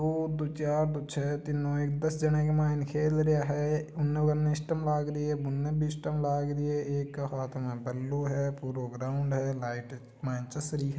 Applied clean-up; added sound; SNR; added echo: none; none; none; none.